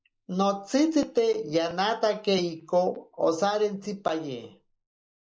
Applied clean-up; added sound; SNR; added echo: neural mask model Resemble Enhance denoiser.